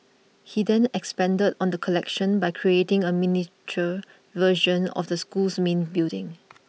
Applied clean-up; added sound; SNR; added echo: none; none; none; none.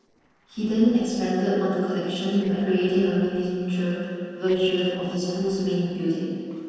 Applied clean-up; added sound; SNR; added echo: neural separator model SepFormer DNS4.